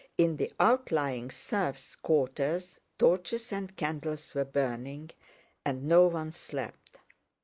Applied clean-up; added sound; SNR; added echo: none; none; none; none.